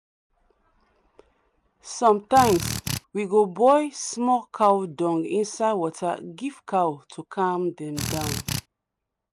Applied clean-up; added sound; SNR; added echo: none; Drill; 4 dB; none.